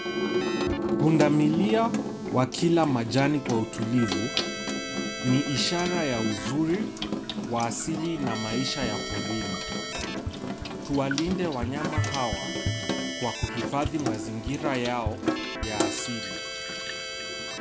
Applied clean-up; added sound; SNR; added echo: none; Sink (filling or washing) / Water tap, faucet + Keyboard (musical); 2 dB; none.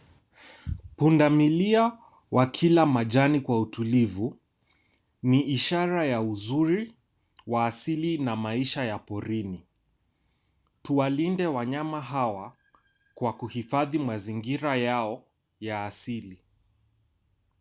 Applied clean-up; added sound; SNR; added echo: none; none; none; none.